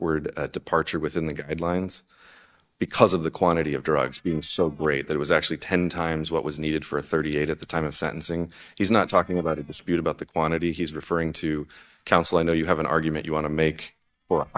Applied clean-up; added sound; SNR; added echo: neural mask model DeepFilterNet 3.